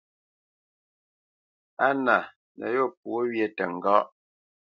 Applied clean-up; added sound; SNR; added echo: none; none; none; none.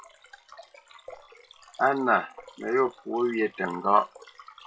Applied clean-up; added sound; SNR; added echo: classical method WPE with log-MMSE.